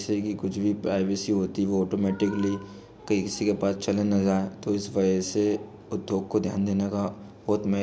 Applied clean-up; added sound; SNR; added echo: none; none; none; none.